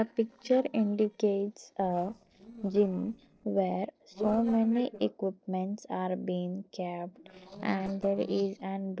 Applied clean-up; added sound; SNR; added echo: neural separator model SepFormer DNS4.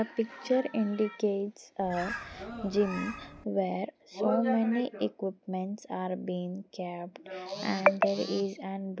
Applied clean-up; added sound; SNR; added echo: none; Bird; 11 dB; none.